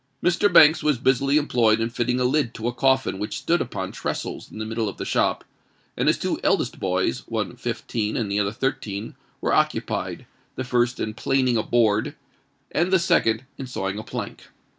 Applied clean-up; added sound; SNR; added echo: none; none; none; none.